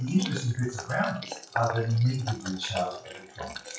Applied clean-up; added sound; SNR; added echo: classical method WPE with log-MMSE.